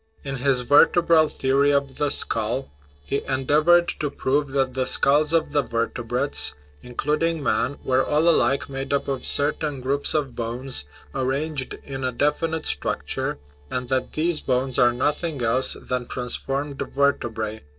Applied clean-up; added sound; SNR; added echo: neural separator model SepFormer DNS4.